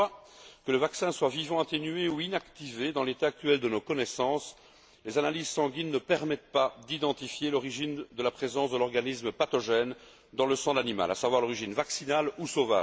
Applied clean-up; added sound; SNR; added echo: none; none; none; none.